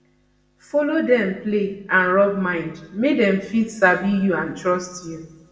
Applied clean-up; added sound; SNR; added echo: none; none; none; reverberation time 0.8 s.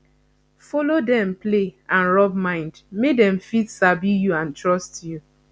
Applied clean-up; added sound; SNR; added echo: none; none; none; none.